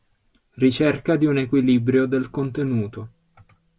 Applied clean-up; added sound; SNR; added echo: none; none; none; none.